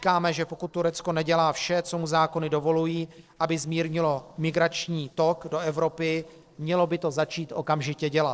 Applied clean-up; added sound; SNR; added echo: neural separator model SepFormer DNS4.